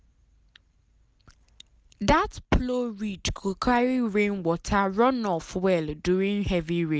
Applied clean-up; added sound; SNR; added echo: none; none; none; none.